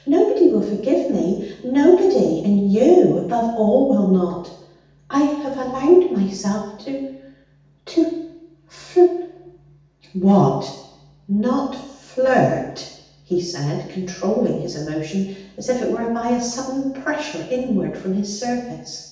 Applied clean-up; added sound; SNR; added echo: none; none; none; reverberation time 0.9 s.